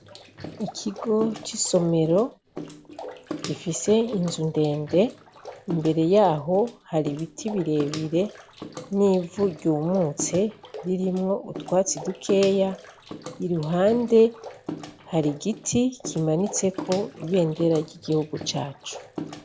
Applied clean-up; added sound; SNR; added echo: none; Bathtub (filling or washing) / Water / Splash, splatter; 14 dB; none.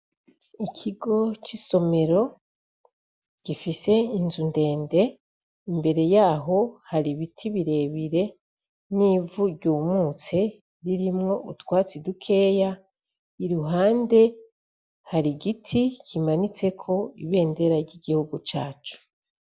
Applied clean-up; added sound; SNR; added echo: none; none; none; none.